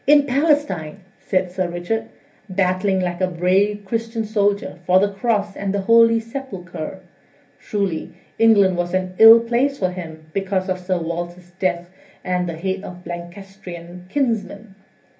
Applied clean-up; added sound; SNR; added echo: none; none; none; reverberation time 0.3 s.